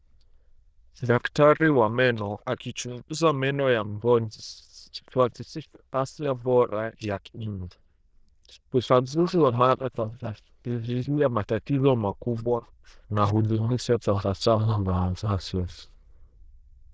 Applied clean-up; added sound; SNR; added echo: neural diffusion model UNIVERSE++.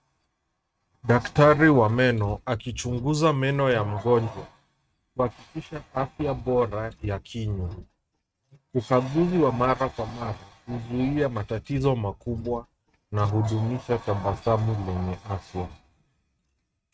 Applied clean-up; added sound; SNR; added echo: neural mask model RNNoise.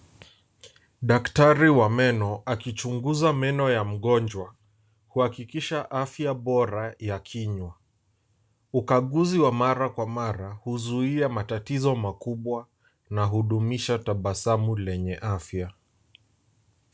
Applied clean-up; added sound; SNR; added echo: none; none; none; none.